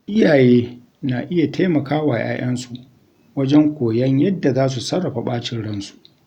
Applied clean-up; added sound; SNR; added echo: none; none; none; none.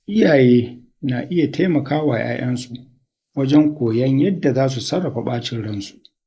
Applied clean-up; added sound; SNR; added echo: neural mask model Resemble Enhance denoiser.